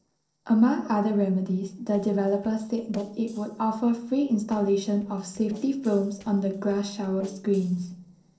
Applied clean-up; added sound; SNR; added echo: neural separator model SepFormer DNS4.